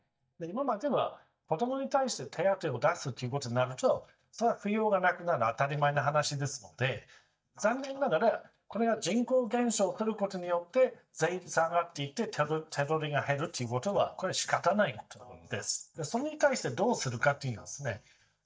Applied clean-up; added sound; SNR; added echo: neural mask model DeepFilterNet 3.